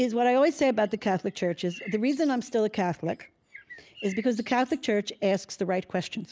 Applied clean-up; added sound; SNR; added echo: neural mask model Resemble Enhance denoiser.